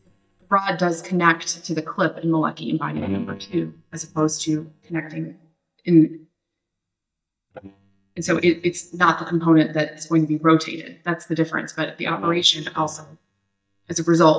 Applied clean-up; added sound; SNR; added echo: neural mask model DeepFilterNet 3.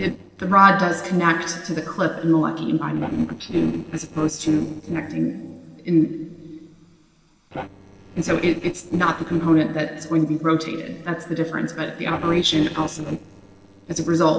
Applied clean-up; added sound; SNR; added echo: neural separator model SepFormer DNS4.